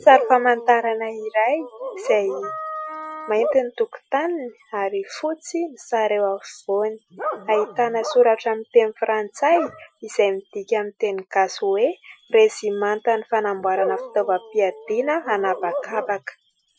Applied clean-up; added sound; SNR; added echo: classical method Wiener filter.